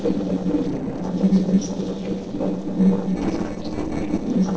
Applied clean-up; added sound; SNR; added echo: neural separator model SepFormer DNS4.